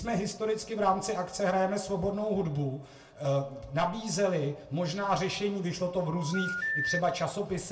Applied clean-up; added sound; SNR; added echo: none; Telephone; 5 dB; reverberation time 0.3 s.